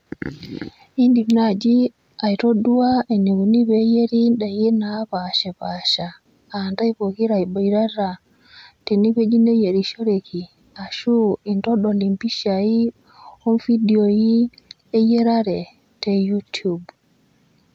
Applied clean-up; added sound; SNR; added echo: none; none; none; none.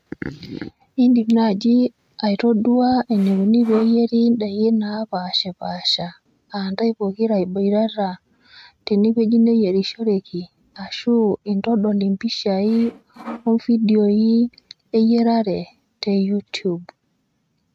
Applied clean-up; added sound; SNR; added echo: neural mask model RNNoise.